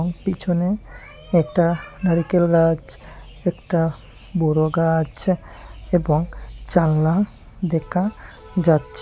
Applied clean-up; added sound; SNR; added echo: none; none; none; none.